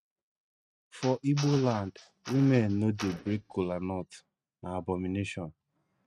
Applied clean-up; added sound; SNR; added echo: neural mask model RNNoise.